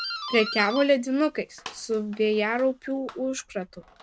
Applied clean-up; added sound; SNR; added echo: none; Doorbell; 13 dB; none.